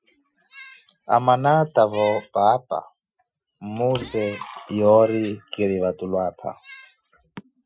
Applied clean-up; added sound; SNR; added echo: classical method Wiener filter.